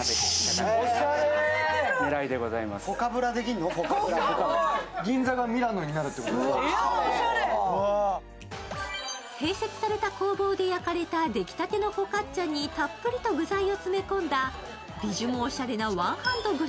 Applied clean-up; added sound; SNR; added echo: none; none; none; none.